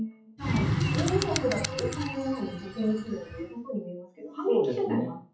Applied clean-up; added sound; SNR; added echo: classical method WPE with log-MMSE.